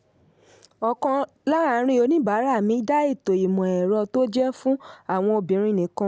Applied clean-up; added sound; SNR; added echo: none; none; none; none.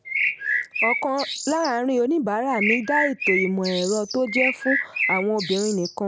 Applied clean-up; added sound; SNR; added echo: none; Bird; 2 dB; none.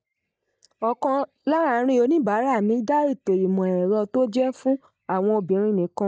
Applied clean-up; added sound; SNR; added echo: neural mask model DeepFilterNet 3.